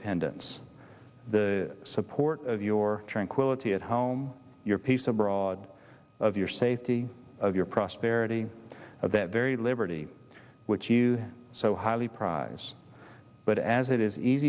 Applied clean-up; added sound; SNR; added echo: none; none; none; none.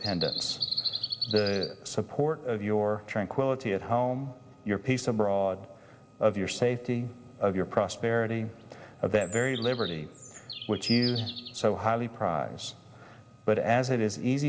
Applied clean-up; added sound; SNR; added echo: none; Bird vocalization, bird call, bird song; 12 dB; reverberation time 1.0 s.